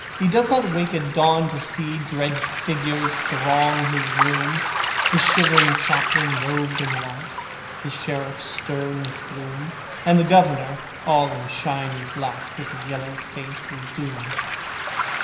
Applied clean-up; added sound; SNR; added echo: none; Waves, surf; 3 dB; reverberation time 0.9 s.